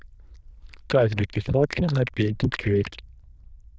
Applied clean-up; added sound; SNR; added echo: neural diffusion model UNIVERSE++.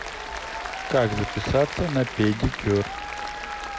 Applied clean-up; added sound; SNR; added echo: none; Applause; 7 dB; none.